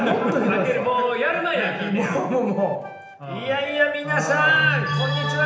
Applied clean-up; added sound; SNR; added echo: none; Wind instrument, woodwind instrument; 17 dB; reverberation time 0.8 s.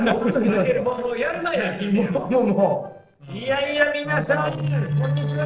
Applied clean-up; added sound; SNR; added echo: neural separator model SepFormer DNS4.